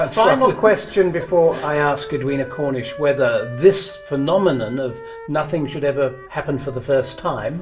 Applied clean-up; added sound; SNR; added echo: none; Wind instrument, woodwind instrument; 18 dB; reverberation time 0.2 s.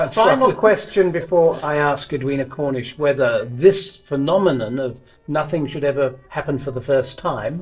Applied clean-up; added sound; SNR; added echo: neural separator model SepFormer DNS4.